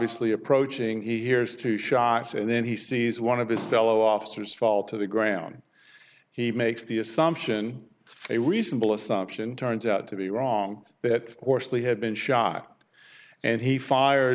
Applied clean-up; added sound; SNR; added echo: none; none; none; none.